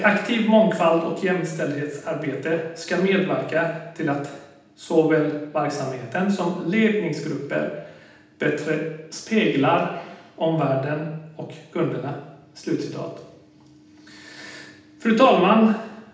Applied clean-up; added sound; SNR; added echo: none; none; none; reverberation time 0.8 s.